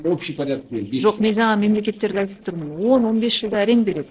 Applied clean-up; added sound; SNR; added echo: neural separator model SepFormer DNS4.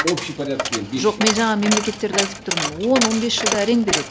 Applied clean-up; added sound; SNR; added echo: none; Coin (dropping); 4 dB; none.